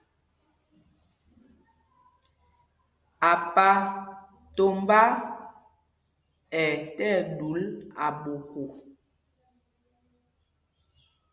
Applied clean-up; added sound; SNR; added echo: none; none; none; none.